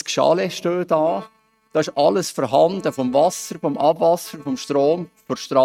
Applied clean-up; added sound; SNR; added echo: neural mask model RNNoise.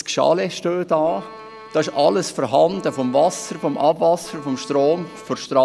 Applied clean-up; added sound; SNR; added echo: none; Bowed string instrument; 19 dB; none.